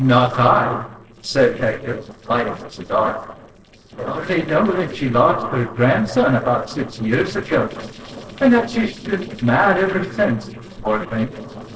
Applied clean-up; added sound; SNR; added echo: neural separator model SepFormer DNS4.